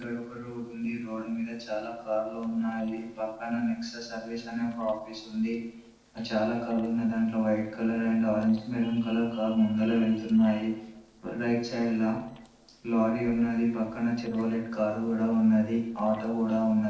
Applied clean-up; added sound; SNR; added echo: neural separator model SepFormer DNS4.